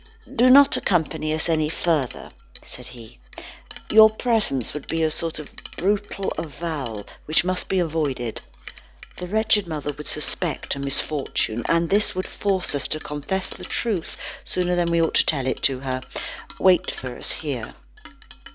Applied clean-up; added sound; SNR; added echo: none; Chink, clink; 19 dB; none.